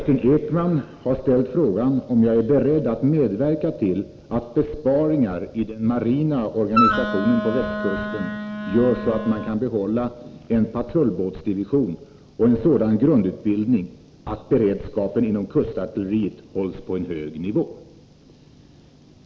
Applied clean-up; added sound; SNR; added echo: none; Wind instrument, woodwind instrument; 4 dB; none.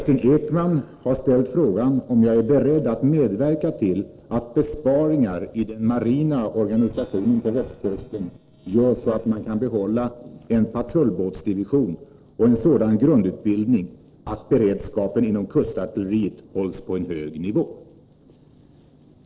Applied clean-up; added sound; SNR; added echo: neural separator model SepFormer DNS4.